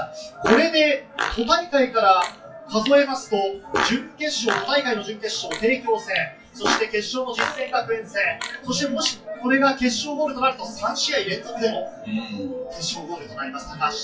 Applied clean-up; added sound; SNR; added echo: classical method WPE with log-MMSE.